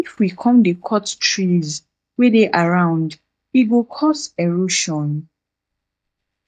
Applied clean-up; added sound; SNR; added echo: neural mask model DeepFilterNet 3.